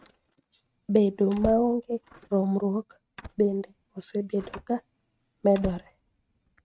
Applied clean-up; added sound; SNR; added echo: neural mask model RNNoise.